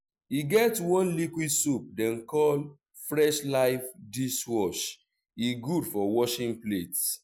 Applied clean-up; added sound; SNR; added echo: none; none; none; none.